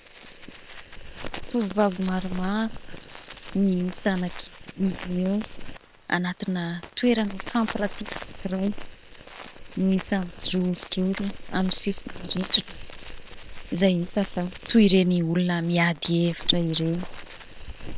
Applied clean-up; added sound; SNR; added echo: neural separator model SepFormer WHAM!.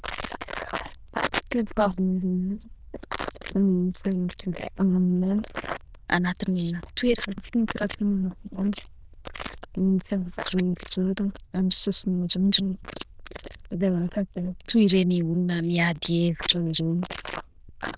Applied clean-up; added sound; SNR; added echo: neural diffusion model UNIVERSE++.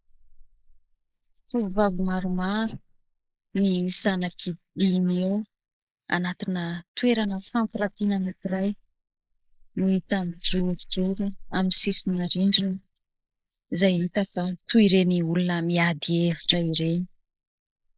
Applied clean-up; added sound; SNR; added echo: neural mask model Resemble Enhance denoiser.